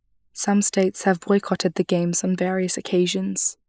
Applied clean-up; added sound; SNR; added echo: neural mask model Resemble Enhance denoiser.